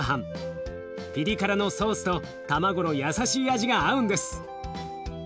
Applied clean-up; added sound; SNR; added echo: none; Wind instrument, woodwind instrument; 14 dB; none.